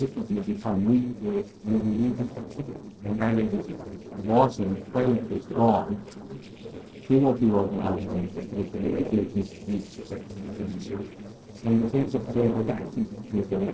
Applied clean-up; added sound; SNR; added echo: neural separator model SepFormer DNS4.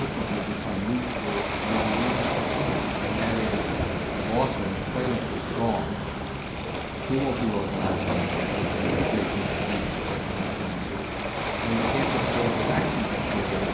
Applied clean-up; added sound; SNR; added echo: none; Waves, surf; -3 dB; reverberation time 0.6 s.